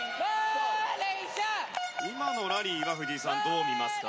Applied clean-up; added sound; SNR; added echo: none; none; none; none.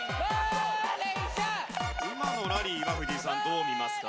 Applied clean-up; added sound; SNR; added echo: none; Drum kit; 6 dB; none.